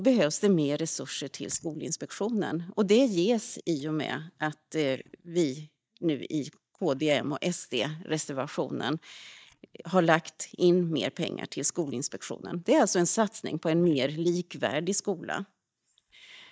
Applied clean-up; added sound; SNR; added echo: neural mask model DeepFilterNet 3.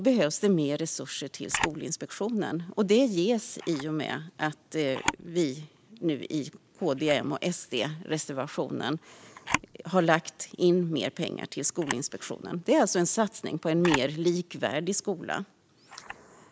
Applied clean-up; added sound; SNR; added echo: neural mask model Resemble Enhance denoiser.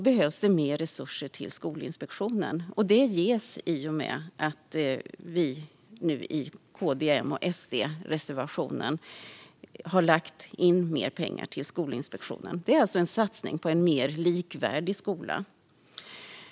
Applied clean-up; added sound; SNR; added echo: none; none; none; none.